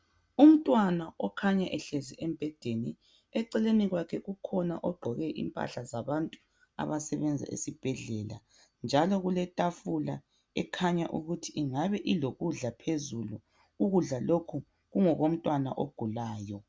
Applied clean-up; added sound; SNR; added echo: none; none; none; none.